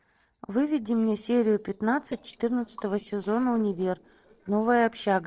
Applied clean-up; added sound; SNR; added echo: neural separator model SepFormer DNS4.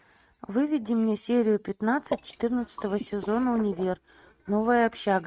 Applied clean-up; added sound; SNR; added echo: neural mask model RNNoise.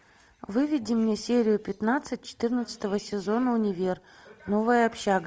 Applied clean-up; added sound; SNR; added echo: none; none; none; none.